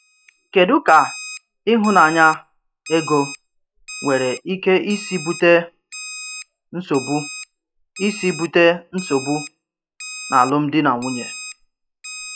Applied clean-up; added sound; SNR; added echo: classical method log-MMSE.